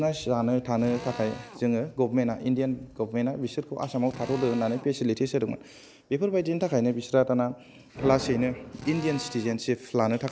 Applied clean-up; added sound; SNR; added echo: none; Drill; 16 dB; none.